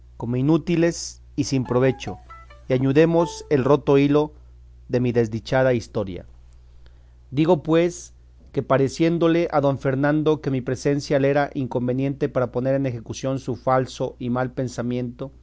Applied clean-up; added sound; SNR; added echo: none; Bowed string instrument; 20 dB; none.